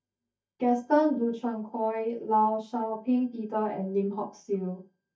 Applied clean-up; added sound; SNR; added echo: neural mask model DeepFilterNet 3.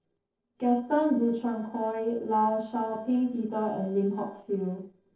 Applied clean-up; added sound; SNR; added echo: neural separator model SepFormer DNS4.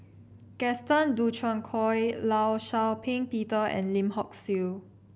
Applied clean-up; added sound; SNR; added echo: none; none; none; none.